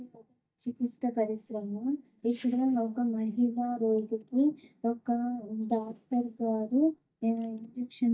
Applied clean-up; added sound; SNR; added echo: neural mask model DeepFilterNet 3.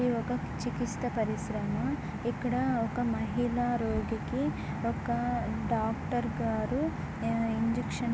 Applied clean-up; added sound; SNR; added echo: none; none; none; none.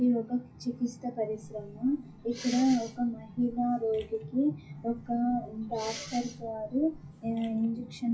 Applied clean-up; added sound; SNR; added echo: classical method WPE with log-MMSE.